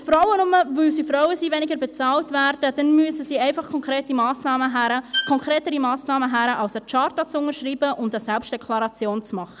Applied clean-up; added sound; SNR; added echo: none; Bowed string instrument; 7 dB; none.